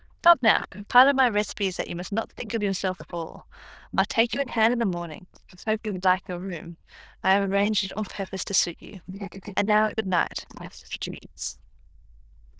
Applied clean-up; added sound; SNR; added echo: neural diffusion model UNIVERSE++.